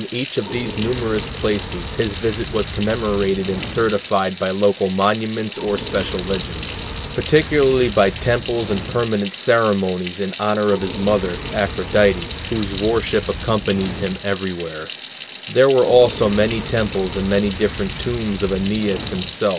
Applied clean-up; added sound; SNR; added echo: none; Fire + Sink (filling or washing) / Water tap, faucet; 10 dB; none.